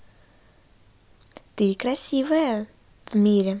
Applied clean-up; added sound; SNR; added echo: none; none; none; none.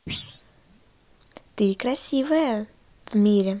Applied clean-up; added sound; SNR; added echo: neural mask model Resemble Enhance denoiser.